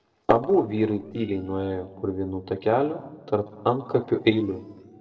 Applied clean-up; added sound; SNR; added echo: neural separator model SepFormer DNS4.